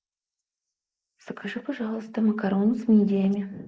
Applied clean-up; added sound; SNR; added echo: neural mask model Resemble Enhance denoiser.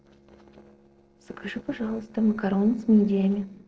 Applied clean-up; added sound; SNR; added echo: neural separator model SepFormer DNS4.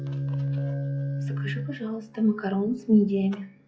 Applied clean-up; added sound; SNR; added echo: classical method log-MMSE.